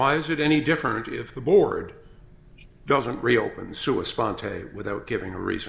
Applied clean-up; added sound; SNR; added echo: none; none; none; none.